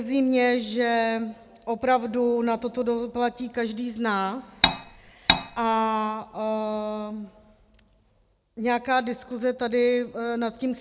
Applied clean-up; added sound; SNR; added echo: none; Cutlery, silverware; -2 dB; none.